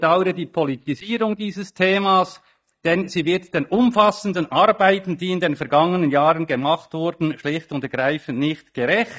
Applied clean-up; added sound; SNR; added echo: neural mask model DeepFilterNet 3.